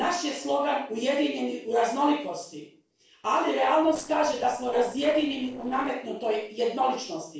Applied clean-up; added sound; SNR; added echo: neural separator model SepFormer DNS4.